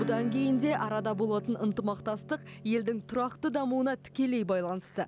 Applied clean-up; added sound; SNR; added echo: none; Acoustic guitar / Strum; 12 dB; none.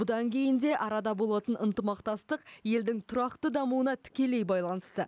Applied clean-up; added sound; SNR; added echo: none; none; none; none.